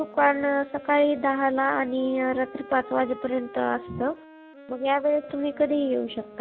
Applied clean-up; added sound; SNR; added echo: none; Wind instrument, woodwind instrument; 18 dB; none.